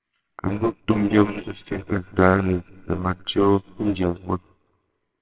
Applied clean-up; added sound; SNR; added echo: neural separator model SepFormer WHAMR!.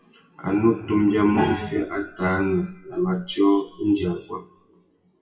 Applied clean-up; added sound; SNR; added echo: classical method WPE with log-MMSE.